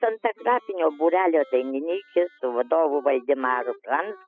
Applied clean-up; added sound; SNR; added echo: classical method spectral subtraction.